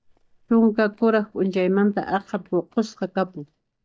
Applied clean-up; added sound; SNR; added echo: neural mask model DeepFilterNet 3.